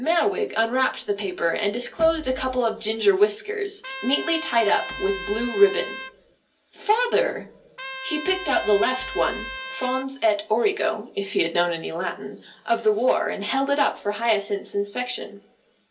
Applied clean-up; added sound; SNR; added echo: none; Trumpet; 11 dB; reverberation time 0.3 s.